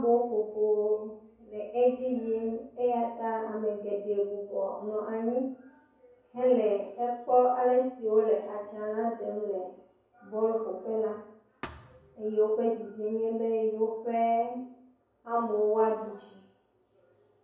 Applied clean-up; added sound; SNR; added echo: none; Thump, thud; 19 dB; reverberation time 0.6 s.